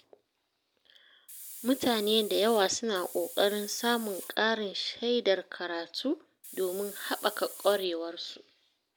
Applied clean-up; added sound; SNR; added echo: none; Hiss; 13 dB; none.